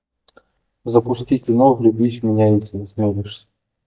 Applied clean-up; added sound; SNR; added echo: neural mask model DeepFilterNet 3.